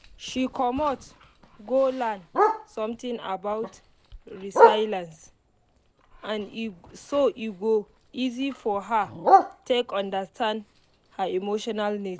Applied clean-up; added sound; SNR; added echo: none; Bark; 0 dB; none.